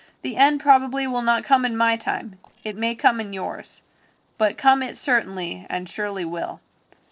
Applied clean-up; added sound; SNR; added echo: neural separator model SepFormer DNS4.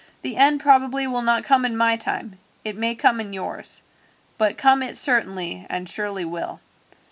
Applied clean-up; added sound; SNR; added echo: none; none; none; none.